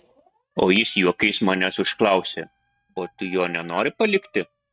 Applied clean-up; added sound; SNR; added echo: neural mask model RNNoise.